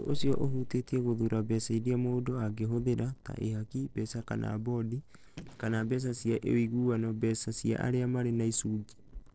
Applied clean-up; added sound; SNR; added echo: neural separator model SepFormer DNS4.